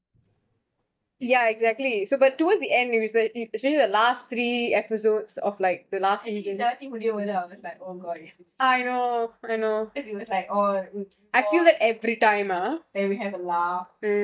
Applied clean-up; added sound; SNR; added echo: neural mask model DeepFilterNet 3.